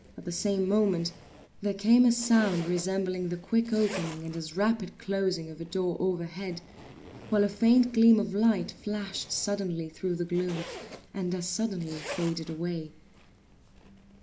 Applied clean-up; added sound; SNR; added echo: none; Zipper (clothing); 18 dB; none.